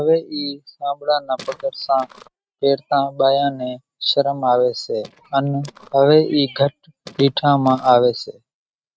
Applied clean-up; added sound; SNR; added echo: neural mask model RNNoise.